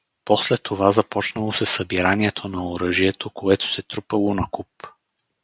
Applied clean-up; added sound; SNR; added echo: none; none; none; none.